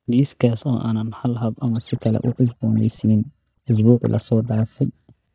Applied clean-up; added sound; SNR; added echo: neural mask model DeepFilterNet 3.